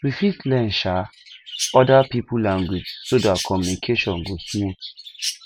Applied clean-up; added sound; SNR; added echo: neural mask model Resemble Enhance denoiser.